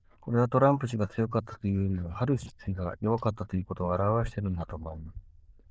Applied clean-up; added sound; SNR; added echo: neural diffusion model UNIVERSE++.